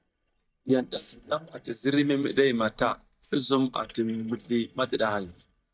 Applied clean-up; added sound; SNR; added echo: neural mask model DeepFilterNet 3.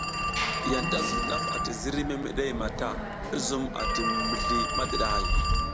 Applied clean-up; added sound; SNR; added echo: none; Telephone; -4 dB; none.